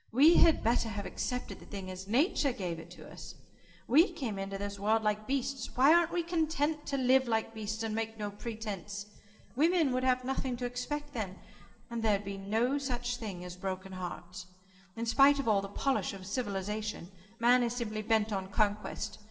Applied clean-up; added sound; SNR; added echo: none; none; none; reverberation time 1.8 s.